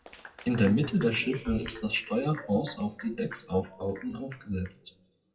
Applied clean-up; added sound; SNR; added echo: classical method WPE with log-MMSE.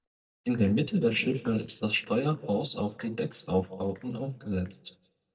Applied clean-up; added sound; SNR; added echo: neural mask model DeepFilterNet 3.